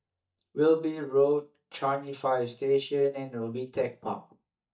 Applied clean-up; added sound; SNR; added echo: neural mask model DeepFilterNet 3.